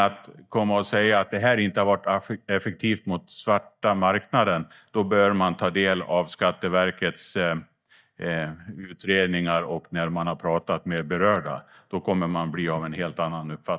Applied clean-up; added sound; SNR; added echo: neural mask model DeepFilterNet 3.